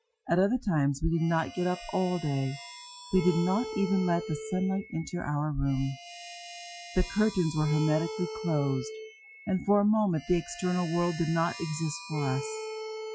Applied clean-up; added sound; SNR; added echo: classical method Wiener filter.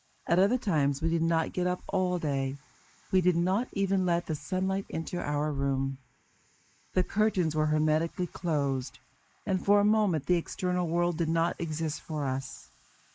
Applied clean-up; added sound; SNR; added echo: neural mask model Resemble Enhance denoiser.